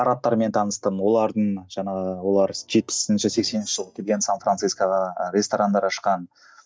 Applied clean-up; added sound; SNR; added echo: neural mask model DeepFilterNet 3.